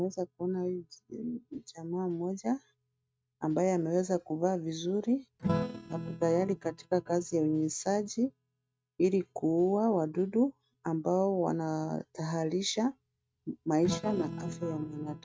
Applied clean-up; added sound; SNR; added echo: neural mask model RNNoise.